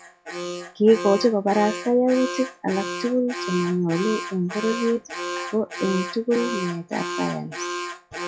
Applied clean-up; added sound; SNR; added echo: classical method log-MMSE.